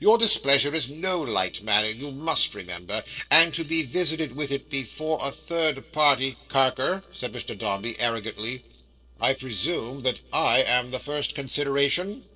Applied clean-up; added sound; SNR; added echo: neural separator model SepFormer DNS4.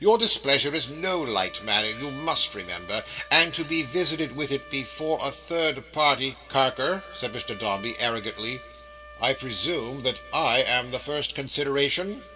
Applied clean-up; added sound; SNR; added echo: none; Trumpet; 20 dB; reverberation time 1.3 s.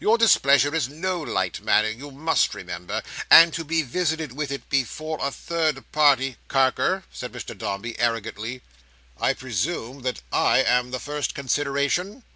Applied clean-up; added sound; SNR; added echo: none; none; none; none.